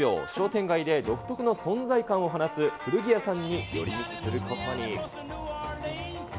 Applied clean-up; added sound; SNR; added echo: none; none; none; none.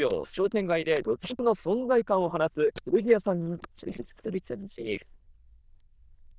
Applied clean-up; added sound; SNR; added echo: neural diffusion model UNIVERSE++.